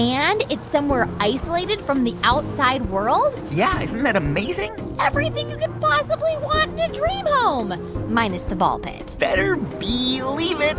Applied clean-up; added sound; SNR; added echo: none; Wind; 15 dB; none.